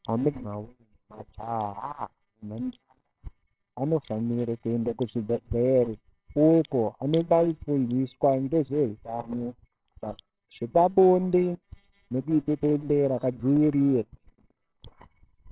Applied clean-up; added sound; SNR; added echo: neural separator model SepFormer WHAMR!.